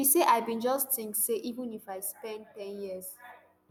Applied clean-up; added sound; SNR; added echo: none; none; none; none.